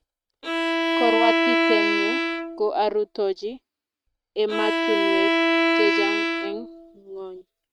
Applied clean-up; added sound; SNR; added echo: neural mask model RNNoise.